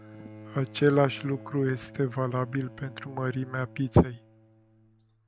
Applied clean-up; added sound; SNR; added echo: none; Bowed string instrument; 19 dB; none.